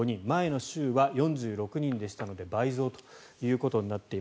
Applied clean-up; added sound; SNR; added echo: none; none; none; none.